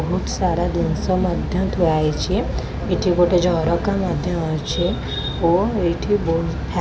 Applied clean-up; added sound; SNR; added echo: none; Aircraft; 6 dB; none.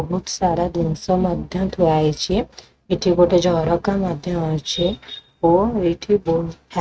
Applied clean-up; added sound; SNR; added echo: neural mask model RNNoise.